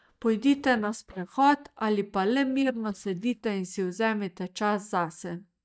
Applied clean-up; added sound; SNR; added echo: neural mask model DeepFilterNet 3.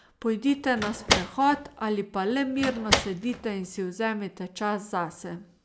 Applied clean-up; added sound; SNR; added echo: none; Slam; 2 dB; none.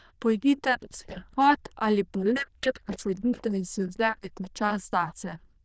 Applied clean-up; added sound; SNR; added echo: neural diffusion model UNIVERSE++.